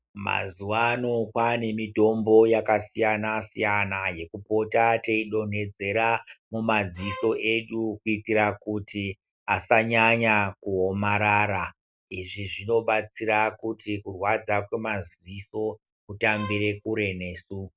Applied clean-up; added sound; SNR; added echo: none; Bowed string instrument; 16 dB; none.